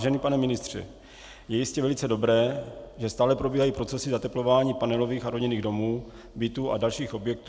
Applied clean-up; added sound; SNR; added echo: none; none; none; none.